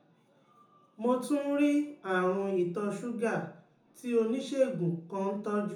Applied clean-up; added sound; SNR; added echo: none; none; none; reverberation time 0.6 s.